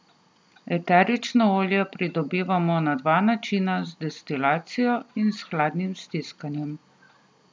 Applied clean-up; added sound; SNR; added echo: none; none; none; none.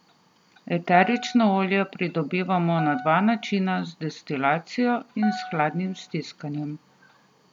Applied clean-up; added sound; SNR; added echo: none; Piano; 14 dB; none.